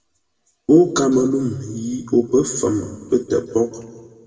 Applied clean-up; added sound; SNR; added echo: none; none; none; reverberation time 1.5 s.